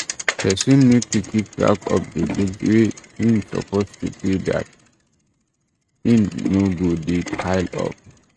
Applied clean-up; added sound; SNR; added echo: neural mask model RNNoise.